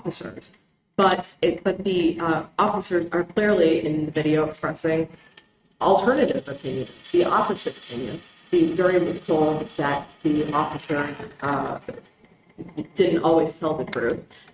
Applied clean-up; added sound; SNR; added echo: neural mask model RNNoise.